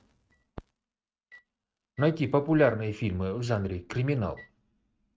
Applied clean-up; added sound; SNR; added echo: neural mask model RNNoise.